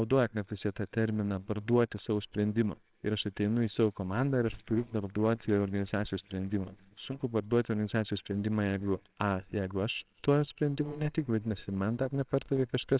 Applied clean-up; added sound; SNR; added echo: neural separator model SepFormer WHAMR!.